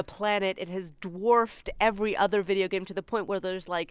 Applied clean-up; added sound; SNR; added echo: none; none; none; none.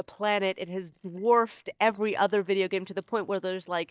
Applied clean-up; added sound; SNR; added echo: neural mask model DeepFilterNet 3.